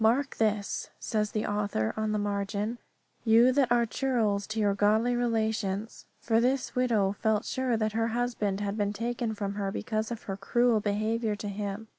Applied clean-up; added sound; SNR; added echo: none; none; none; none.